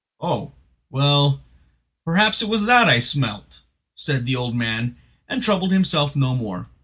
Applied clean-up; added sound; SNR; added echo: none; none; none; none.